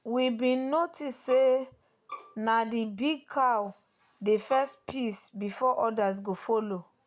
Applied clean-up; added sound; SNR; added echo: none; Bowed string instrument; 18 dB; none.